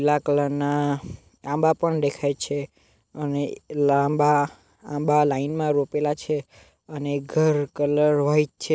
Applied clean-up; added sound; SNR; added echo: none; none; none; none.